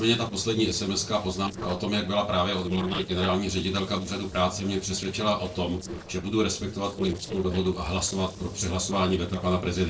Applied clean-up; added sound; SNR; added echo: neural separator model SepFormer DNS4.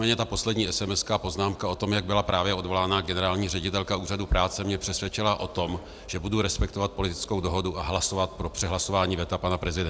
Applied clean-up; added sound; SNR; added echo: none; none; none; none.